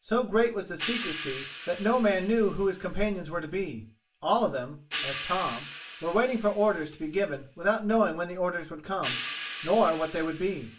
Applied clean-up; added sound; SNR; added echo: none; Hi-hat; 13 dB; reverberation time 0.3 s.